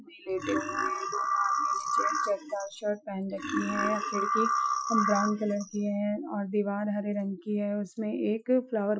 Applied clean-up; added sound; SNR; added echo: classical method Wiener filter.